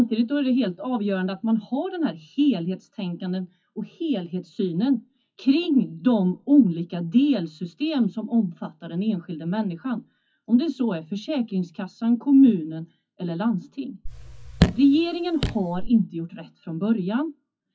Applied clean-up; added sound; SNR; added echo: classical method WPE with log-MMSE.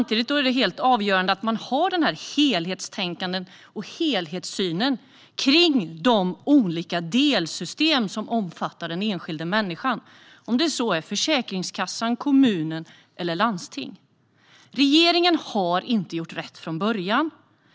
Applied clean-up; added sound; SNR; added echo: none; none; none; none.